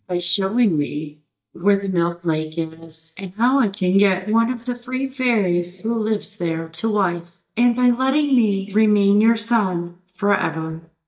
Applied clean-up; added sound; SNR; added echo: neural mask model DeepFilterNet 3.